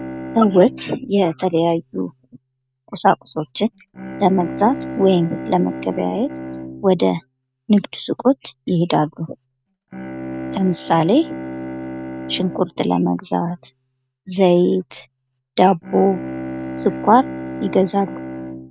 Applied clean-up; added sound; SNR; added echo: neural mask model RNNoise.